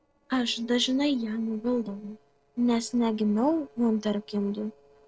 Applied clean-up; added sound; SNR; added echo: neural separator model SepFormer DNS4.